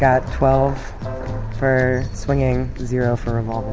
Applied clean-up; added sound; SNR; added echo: none; none; none; none.